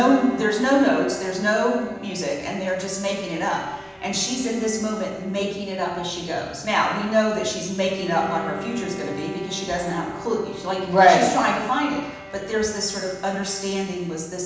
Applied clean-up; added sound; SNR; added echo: none; Bowed string instrument; 15 dB; reverberation time 1.1 s.